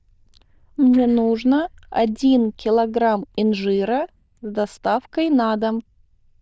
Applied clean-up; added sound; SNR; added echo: neural diffusion model UNIVERSE++.